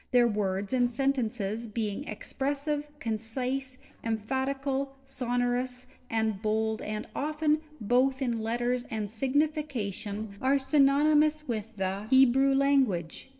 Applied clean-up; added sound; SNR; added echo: neural separator model SepFormer DNS4.